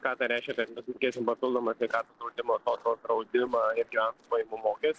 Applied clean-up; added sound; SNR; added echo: neural separator model SepFormer DNS4.